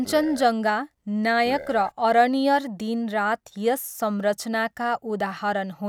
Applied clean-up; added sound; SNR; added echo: none; Burping, eructation; 14 dB; none.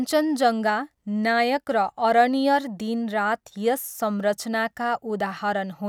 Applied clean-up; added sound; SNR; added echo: none; none; none; none.